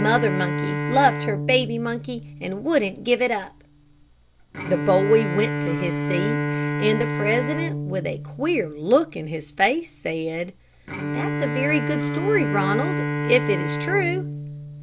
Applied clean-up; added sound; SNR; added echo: none; Bowed string instrument; 3 dB; none.